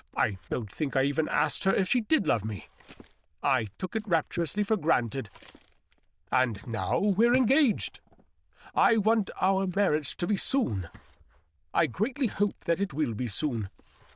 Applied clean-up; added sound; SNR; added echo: neural diffusion model UNIVERSE++.